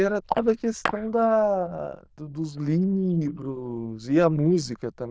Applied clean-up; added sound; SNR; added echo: neural diffusion model UNIVERSE++.